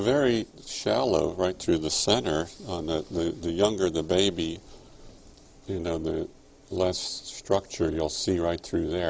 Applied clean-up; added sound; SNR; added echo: none; none; none; none.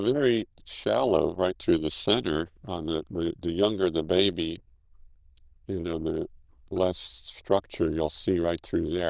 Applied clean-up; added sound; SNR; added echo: neural diffusion model UNIVERSE++.